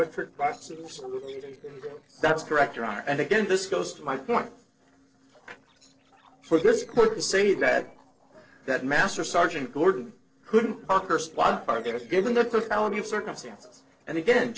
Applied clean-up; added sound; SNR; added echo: neural separator model SepFormer DNS4.